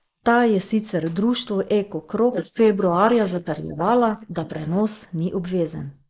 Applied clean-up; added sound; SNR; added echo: neural mask model Resemble Enhance denoiser.